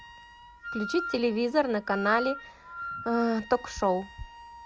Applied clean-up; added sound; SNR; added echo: none; Wind instrument, woodwind instrument; 11 dB; none.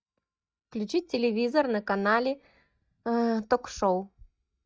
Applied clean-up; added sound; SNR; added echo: neural mask model DeepFilterNet 3.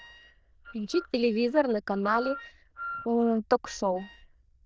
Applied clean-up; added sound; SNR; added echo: neural diffusion model UNIVERSE++.